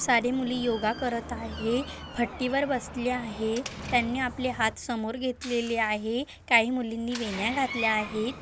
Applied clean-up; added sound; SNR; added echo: none; Door; 12 dB; none.